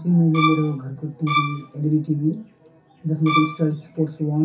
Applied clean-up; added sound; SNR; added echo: none; Bowed string instrument; 3 dB; reverberation time 0.3 s.